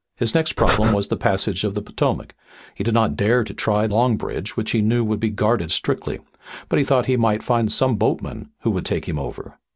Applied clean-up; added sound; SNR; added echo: none; Breathing; -2 dB; none.